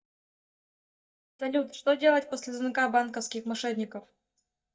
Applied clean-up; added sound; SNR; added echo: neural mask model DeepFilterNet 3.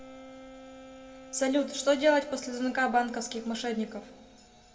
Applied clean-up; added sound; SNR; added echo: none; Wind instrument, woodwind instrument; 19 dB; reverberation time 1.0 s.